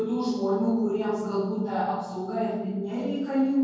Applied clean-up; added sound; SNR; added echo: none; none; none; reverberation time 1.3 s.